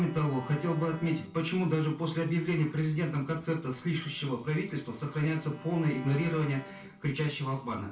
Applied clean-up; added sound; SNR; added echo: none; Bowed string instrument; 20 dB; reverberation time 0.2 s.